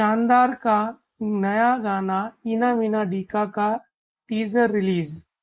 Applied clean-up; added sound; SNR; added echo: neural mask model Resemble Enhance denoiser.